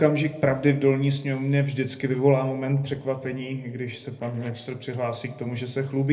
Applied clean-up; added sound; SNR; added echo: neural separator model SepFormer DNS4.